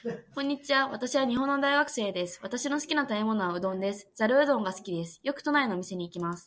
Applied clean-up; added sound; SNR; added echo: none; none; none; none.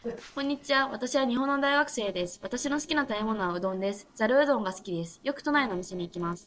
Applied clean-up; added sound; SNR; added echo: neural separator model SepFormer DNS4.